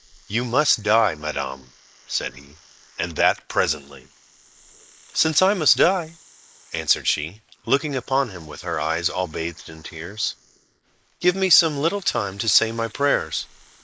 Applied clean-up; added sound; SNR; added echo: neural mask model Resemble Enhance denoiser.